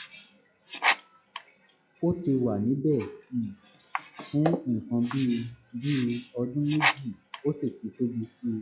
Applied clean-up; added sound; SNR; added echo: classical method log-MMSE.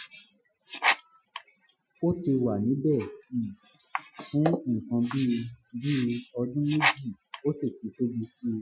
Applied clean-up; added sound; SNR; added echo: classical method Wiener filter.